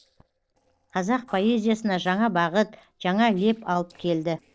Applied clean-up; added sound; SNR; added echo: neural separator model SepFormer DNS4.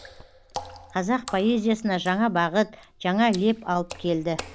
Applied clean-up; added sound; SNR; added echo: none; Water / Splash, splatter; 17 dB; none.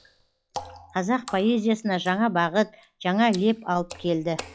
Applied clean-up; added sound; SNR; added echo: classical method log-MMSE.